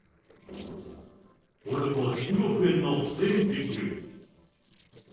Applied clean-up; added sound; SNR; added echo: neural separator model SepFormer DNS4.